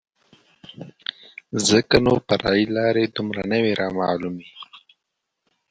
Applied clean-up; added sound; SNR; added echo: none; none; none; none.